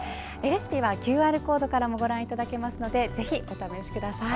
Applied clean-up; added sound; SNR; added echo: none; Purr; 17 dB; none.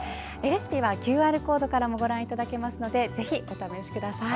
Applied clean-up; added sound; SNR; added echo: none; none; none; none.